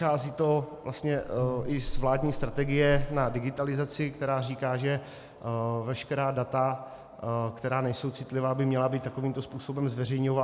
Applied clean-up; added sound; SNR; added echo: none; Buzz; 3 dB; none.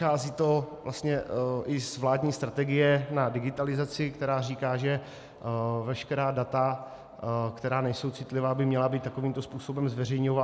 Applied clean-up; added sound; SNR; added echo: none; none; none; none.